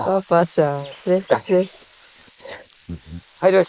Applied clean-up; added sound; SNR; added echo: neural mask model Resemble Enhance denoiser.